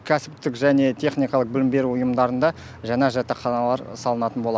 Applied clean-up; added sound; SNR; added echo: none; none; none; none.